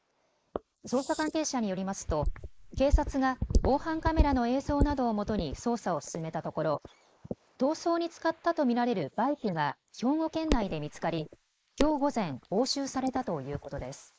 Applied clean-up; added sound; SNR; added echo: neural mask model Resemble Enhance denoiser.